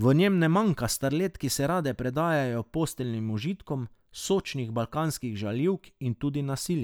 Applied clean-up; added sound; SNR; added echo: none; none; none; none.